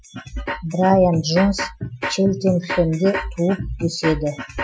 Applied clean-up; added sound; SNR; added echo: classical method Wiener filter.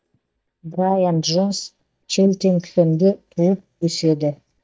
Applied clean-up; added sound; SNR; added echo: neural mask model DeepFilterNet 3.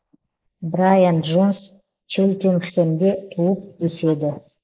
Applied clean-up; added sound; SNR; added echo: neural mask model Resemble Enhance denoiser.